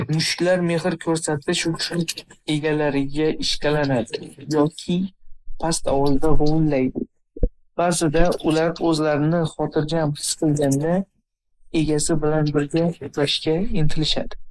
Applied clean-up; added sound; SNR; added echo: neural mask model Resemble Enhance denoiser.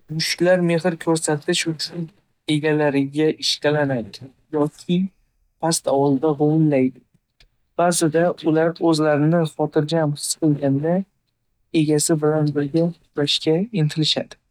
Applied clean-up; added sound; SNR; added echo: neural mask model DeepFilterNet 3.